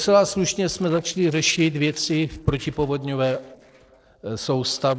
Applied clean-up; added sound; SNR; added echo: neural separator model SepFormer DNS4.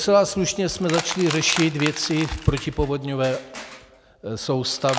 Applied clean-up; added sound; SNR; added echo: none; Crushing; 11 dB; none.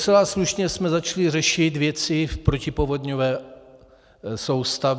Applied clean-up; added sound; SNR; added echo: none; none; none; none.